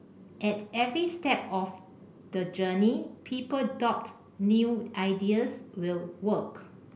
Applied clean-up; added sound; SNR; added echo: none; none; none; none.